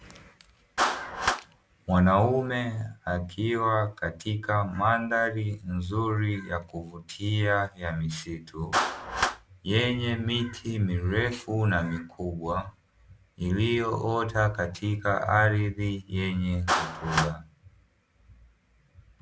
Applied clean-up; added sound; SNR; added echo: none; Clapping; 9 dB; none.